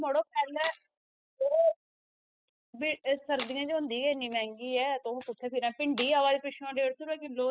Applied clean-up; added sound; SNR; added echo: classical method spectral subtraction.